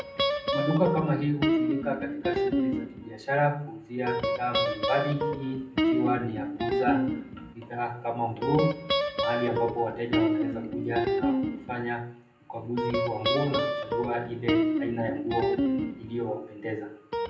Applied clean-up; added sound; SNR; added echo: none; Guitar; -2 dB; reverberation time 0.6 s.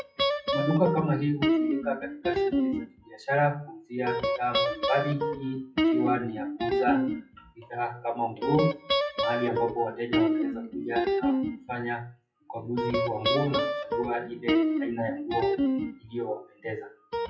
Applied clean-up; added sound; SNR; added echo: classical method WPE with log-MMSE.